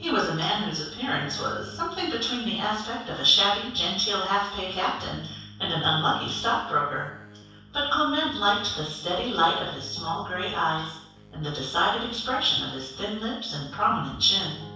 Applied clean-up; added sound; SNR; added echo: none; Keyboard (musical); 19 dB; reverberation time 0.7 s.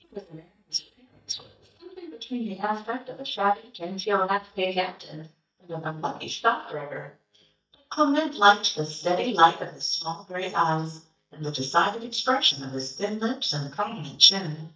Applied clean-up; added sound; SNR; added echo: neural mask model DeepFilterNet 3.